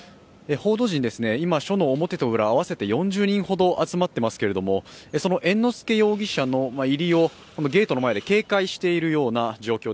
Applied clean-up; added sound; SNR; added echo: none; none; none; none.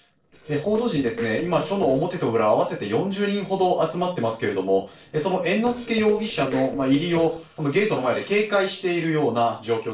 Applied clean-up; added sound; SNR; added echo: neural separator model SepFormer DNS4.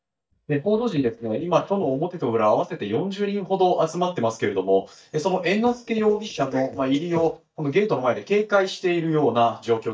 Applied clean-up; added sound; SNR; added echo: neural mask model DeepFilterNet 3.